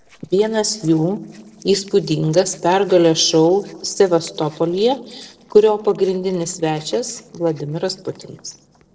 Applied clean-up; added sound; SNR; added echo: neural separator model SepFormer DNS4.